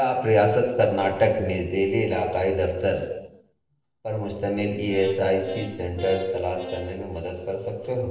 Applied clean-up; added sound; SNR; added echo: neural separator model SepFormer DNS4.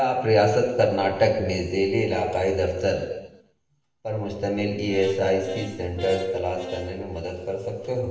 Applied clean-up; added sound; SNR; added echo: none; Brass instrument; 16 dB; reverberation time 1.0 s.